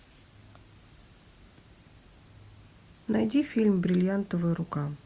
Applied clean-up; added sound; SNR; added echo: none; none; none; none.